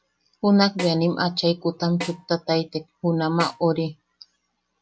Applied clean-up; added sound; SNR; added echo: none; Snare drum; 15 dB; none.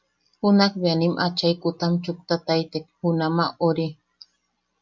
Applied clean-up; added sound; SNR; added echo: none; none; none; none.